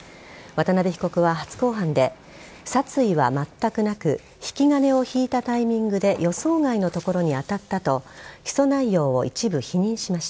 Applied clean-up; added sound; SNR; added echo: none; none; none; none.